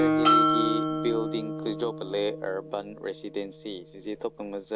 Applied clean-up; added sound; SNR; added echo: none; Guitar + Bell; -4 dB; none.